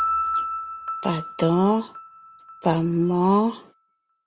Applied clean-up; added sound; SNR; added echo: none; Piano; 7 dB; none.